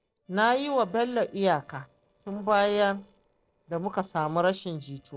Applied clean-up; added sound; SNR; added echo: neural separator model SepFormer DNS4.